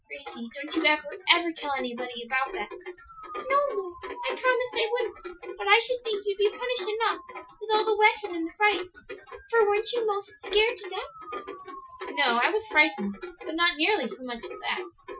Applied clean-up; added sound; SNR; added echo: classical method Wiener filter.